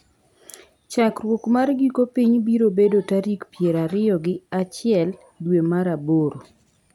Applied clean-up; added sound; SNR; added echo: none; none; none; none.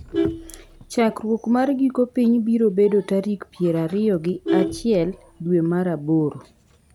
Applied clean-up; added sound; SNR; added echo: none; Vehicle horn, car horn, honking; 10 dB; none.